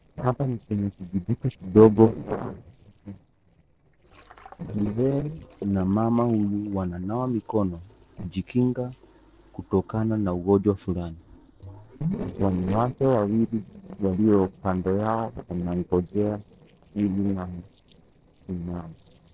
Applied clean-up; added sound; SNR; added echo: neural separator model SepFormer DNS4.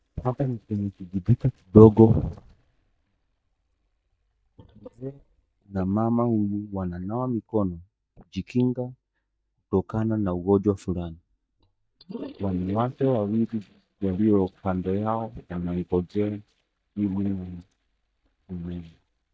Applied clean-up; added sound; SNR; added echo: neural mask model DeepFilterNet 3.